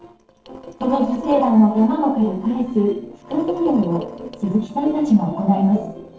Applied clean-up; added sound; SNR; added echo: neural separator model SepFormer DNS4.